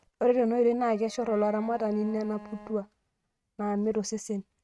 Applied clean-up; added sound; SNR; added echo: neural mask model RNNoise.